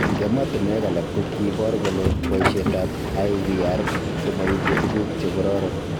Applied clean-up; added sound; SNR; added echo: none; Subway, metro, underground; -1 dB; none.